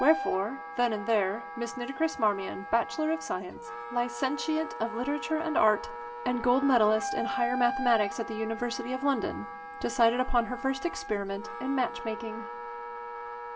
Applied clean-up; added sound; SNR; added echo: none; Wind instrument, woodwind instrument; 9 dB; reverberation time 0.9 s.